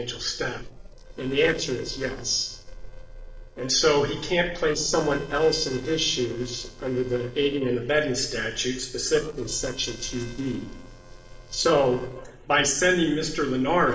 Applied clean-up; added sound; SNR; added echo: neural separator model SepFormer DNS4.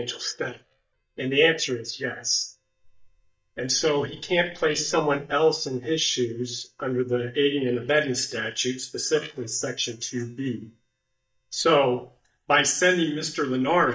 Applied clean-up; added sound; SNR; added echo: neural mask model DeepFilterNet 3.